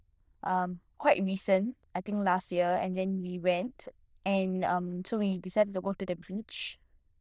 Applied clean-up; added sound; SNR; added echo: neural diffusion model UNIVERSE++.